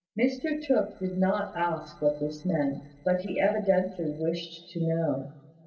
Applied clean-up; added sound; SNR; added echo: neural separator model SepFormer DNS4.